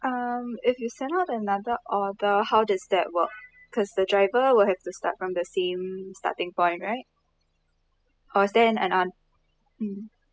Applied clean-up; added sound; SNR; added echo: classical method spectral subtraction.